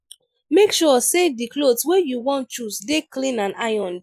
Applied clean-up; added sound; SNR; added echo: neural mask model Resemble Enhance denoiser.